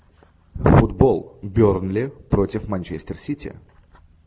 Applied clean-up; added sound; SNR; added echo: none; none; none; none.